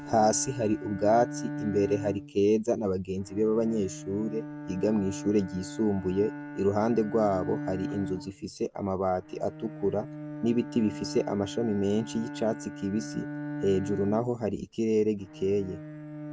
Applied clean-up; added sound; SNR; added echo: none; Bowed string instrument; 10 dB; none.